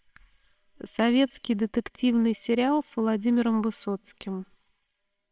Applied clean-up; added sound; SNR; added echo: neural separator model SepFormer WHAMR!.